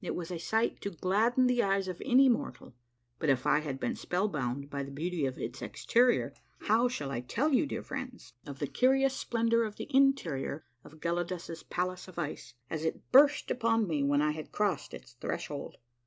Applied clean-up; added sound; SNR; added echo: none; none; none; none.